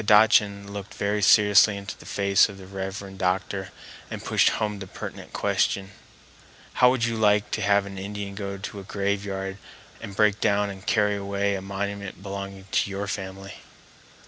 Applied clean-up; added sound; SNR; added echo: none; none; none; none.